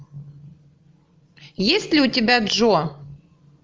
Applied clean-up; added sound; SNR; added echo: none; none; none; none.